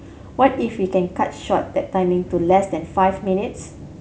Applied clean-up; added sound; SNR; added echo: none; none; none; none.